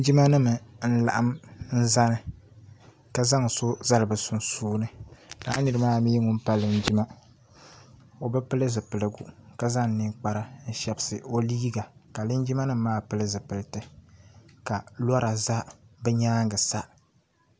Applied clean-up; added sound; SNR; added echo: none; none; none; none.